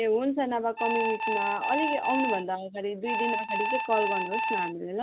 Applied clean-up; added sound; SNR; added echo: none; Alarm; -1 dB; none.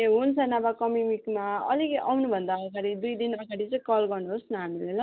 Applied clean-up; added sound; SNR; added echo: none; none; none; none.